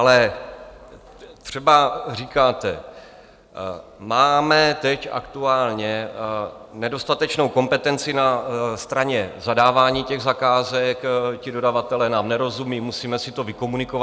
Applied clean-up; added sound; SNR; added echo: none; none; none; none.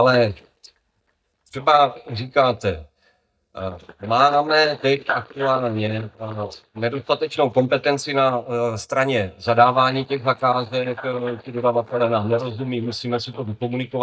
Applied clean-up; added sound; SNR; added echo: neural mask model DeepFilterNet 3.